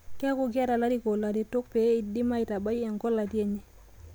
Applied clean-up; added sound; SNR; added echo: none; none; none; none.